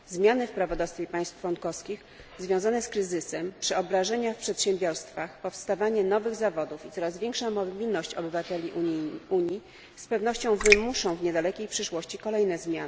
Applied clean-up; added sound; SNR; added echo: none; Raindrop; -2 dB; none.